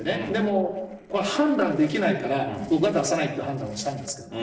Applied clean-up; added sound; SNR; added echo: neural separator model SepFormer DNS4.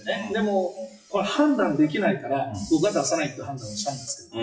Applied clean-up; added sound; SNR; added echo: classical method WPE with log-MMSE.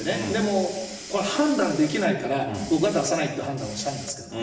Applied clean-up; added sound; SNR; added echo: none; Hiss; 16 dB; reverberation time 0.9 s.